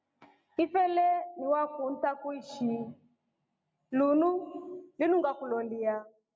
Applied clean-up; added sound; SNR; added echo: none; none; none; none.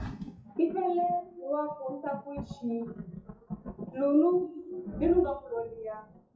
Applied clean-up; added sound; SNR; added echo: classical method WPE with log-MMSE.